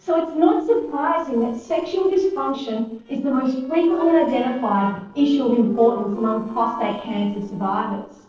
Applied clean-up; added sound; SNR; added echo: neural separator model SepFormer DNS4.